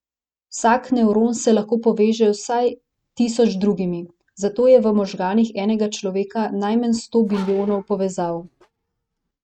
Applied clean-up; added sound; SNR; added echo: neural mask model RNNoise.